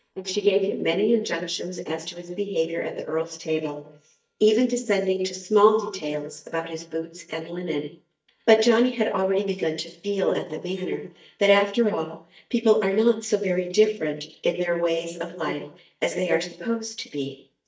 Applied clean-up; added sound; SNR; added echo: neural mask model DeepFilterNet 3.